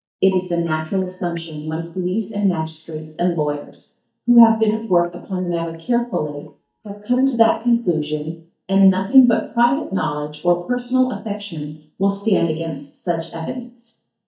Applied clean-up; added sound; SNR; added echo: neural mask model DeepFilterNet 3.